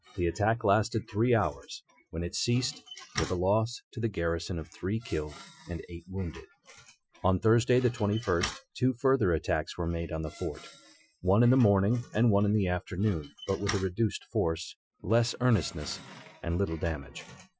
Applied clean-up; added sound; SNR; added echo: classical method Wiener filter.